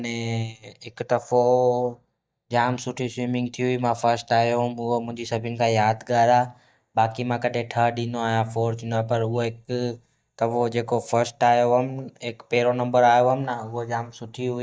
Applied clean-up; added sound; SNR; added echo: neural mask model DeepFilterNet 3.